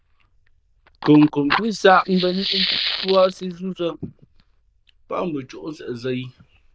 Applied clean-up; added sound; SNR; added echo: neural diffusion model UNIVERSE++.